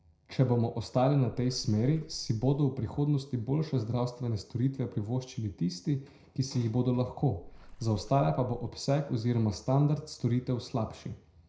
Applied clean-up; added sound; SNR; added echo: none; Water / Splash, splatter; 18 dB; reverberation time 0.4 s.